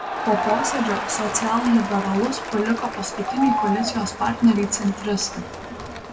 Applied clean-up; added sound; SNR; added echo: none; Crowd; 5 dB; reverberation time 0.6 s.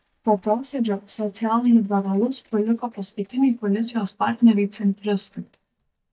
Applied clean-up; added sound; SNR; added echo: neural mask model DeepFilterNet 3.